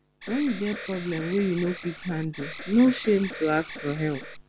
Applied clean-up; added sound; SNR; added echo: none; Alarm; 13 dB; none.